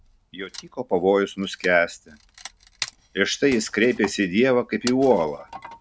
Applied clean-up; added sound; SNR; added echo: none; Wood; 17 dB; none.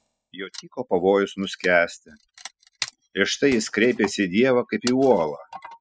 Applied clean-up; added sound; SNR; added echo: classical method spectral subtraction.